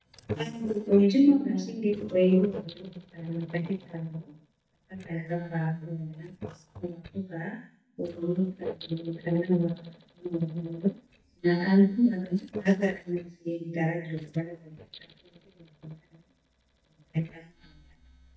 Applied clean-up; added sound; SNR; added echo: neural mask model DeepFilterNet 3.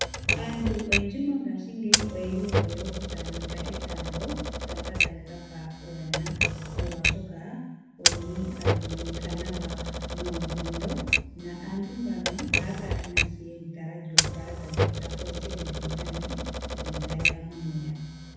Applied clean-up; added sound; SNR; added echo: none; Typewriter; -5 dB; reverberation time 1.1 s.